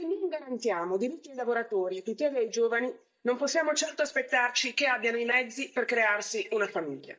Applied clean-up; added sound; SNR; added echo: neural mask model DeepFilterNet 3.